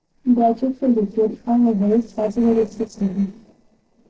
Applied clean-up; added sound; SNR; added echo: neural separator model SepFormer DNS4.